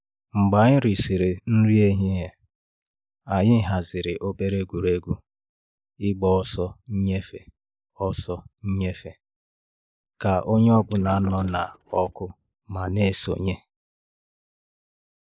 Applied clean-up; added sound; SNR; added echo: neural mask model Resemble Enhance denoiser.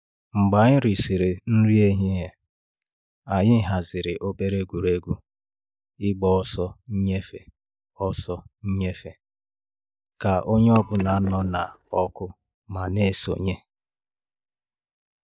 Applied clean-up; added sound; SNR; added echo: neural mask model DeepFilterNet 3.